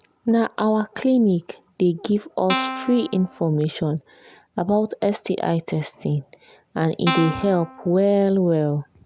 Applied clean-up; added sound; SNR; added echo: none; Guitar; 6 dB; none.